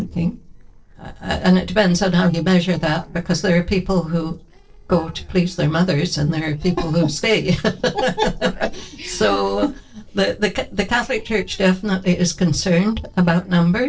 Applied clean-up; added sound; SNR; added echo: neural separator model SepFormer DNS4.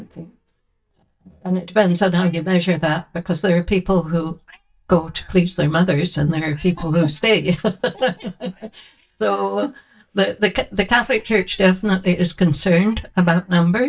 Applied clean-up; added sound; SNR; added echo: neural mask model DeepFilterNet 3.